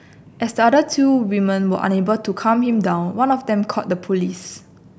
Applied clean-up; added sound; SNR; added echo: none; none; none; none.